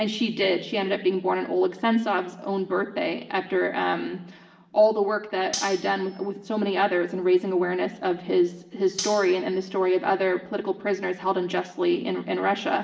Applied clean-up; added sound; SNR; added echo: none; Cutlery, silverware; 13 dB; reverberation time 0.9 s.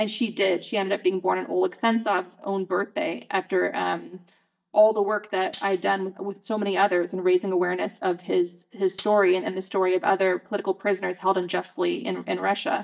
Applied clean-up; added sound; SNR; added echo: neural mask model DeepFilterNet 3.